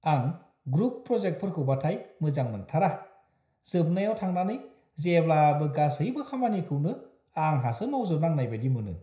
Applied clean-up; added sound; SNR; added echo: none; none; none; reverberation time 0.5 s.